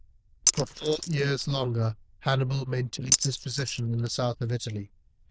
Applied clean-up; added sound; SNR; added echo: neural diffusion model UNIVERSE++.